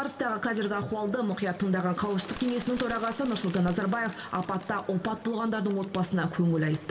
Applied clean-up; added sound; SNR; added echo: none; Bird; 19 dB; reverberation time 1.0 s.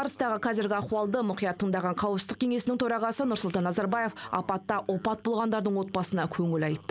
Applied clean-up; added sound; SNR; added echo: none; none; none; none.